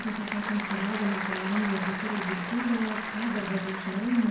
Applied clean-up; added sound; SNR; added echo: none; Applause / Crowd; 5 dB; reverberation time 0.9 s.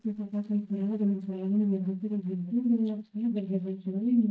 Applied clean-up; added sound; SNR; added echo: neural mask model DeepFilterNet 3.